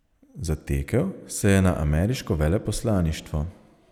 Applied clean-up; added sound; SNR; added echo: none; none; none; none.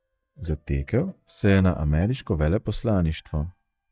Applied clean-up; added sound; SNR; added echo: neural mask model DeepFilterNet 3.